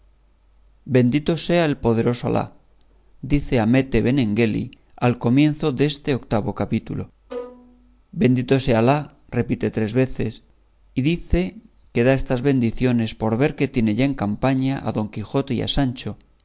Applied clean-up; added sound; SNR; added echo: none; Bowed string instrument; 16 dB; none.